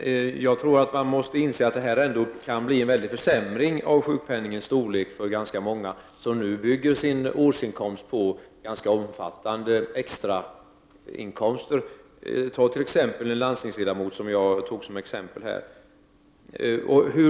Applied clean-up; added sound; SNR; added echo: none; none; none; none.